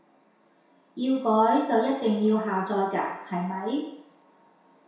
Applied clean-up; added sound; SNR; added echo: none; none; none; reverberation time 0.7 s.